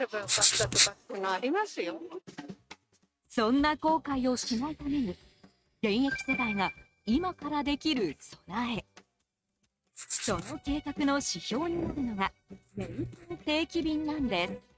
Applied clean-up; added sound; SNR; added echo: neural mask model RNNoise.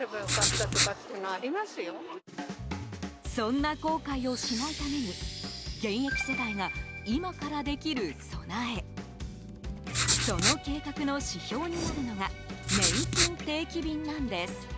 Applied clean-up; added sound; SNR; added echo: none; Writing; -5 dB; none.